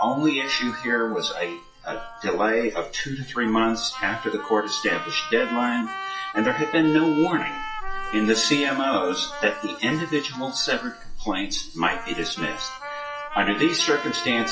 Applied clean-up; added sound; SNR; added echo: classical method WPE with log-MMSE.